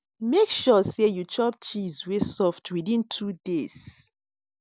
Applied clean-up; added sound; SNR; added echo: none; none; none; none.